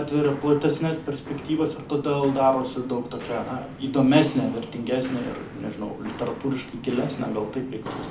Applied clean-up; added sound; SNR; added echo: none; Walk, footsteps; 14 dB; reverberation time 0.4 s.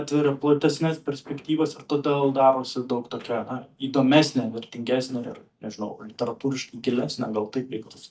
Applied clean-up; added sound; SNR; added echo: neural mask model DeepFilterNet 3.